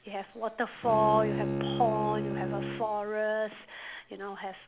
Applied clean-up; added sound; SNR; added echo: none; Bowed string instrument; 5 dB; none.